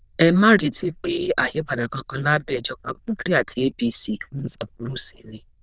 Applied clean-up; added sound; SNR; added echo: neural diffusion model UNIVERSE++.